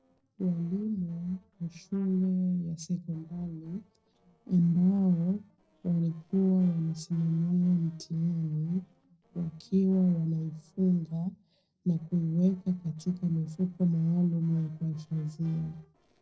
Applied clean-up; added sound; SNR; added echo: neural separator model SepFormer DNS4.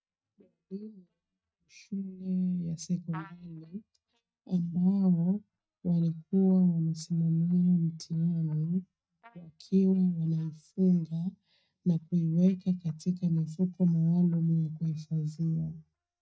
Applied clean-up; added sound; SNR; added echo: neural mask model DeepFilterNet 3.